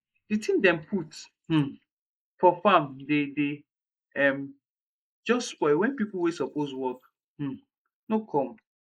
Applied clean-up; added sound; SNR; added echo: neural mask model Resemble Enhance denoiser.